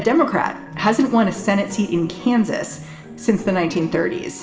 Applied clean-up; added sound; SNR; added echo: none; none; none; reverberation time 0.8 s.